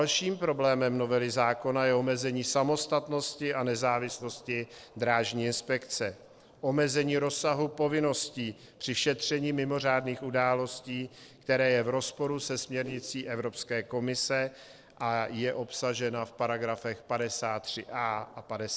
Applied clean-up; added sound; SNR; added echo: neural separator model SepFormer DNS4.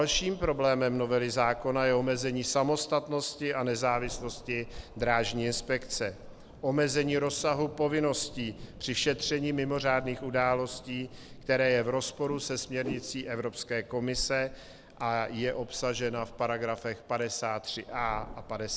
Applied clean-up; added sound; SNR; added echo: none; Thunder + Whoosh, swoosh, swish; 15 dB; none.